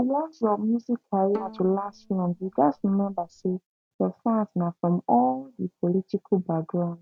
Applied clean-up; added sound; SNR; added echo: none; Bowed string instrument; 17 dB; none.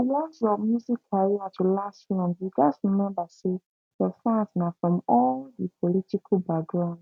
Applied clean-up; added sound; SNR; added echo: none; none; none; none.